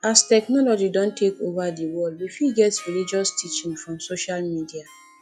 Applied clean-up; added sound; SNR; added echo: classical method log-MMSE.